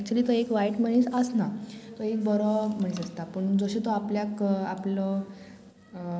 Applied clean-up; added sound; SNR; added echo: none; none; none; none.